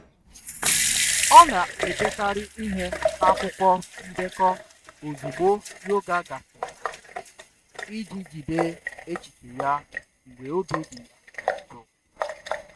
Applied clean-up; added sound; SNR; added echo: neural mask model RNNoise.